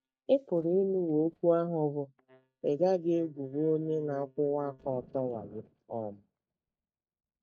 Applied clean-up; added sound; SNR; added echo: neural mask model DeepFilterNet 3.